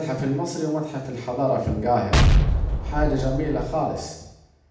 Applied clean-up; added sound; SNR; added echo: none; Explosion; -5 dB; reverberation time 0.8 s.